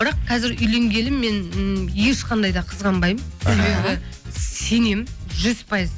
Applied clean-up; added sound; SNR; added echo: none; none; none; none.